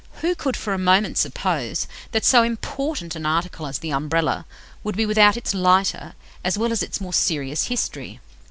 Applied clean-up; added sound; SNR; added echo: none; none; none; none.